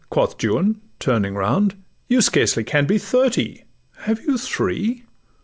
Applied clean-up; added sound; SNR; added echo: none; none; none; none.